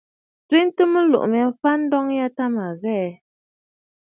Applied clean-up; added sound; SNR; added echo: none; none; none; none.